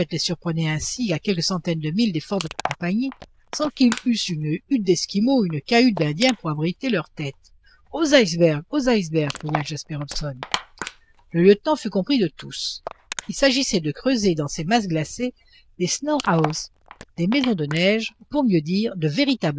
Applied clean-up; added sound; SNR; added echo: neural diffusion model UNIVERSE++.